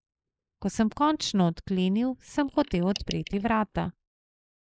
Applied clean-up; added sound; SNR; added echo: neural mask model Resemble Enhance denoiser.